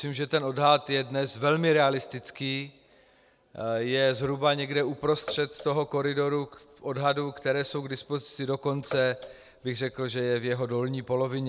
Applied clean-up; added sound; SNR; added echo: none; Bathtub (filling or washing) / Water / Splash, splatter; 19 dB; none.